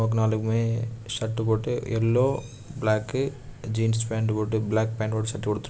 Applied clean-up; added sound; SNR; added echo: none; none; none; none.